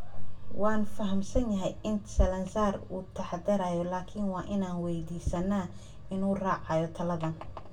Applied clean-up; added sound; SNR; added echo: none; none; none; reverberation time 0.1 s.